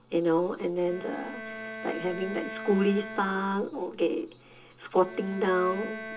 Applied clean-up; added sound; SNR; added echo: none; Bowed string instrument; 13 dB; reverberation time 0.2 s.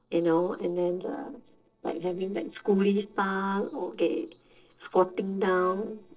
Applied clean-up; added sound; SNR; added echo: neural separator model SepFormer DNS4.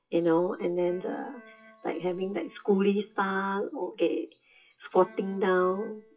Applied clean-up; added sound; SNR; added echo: classical method WPE with log-MMSE.